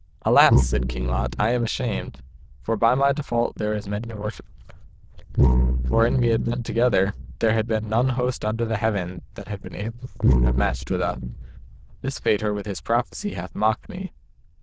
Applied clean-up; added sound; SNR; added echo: neural diffusion model UNIVERSE++.